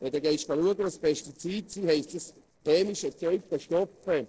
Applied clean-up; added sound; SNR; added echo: neural separator model SepFormer DNS4.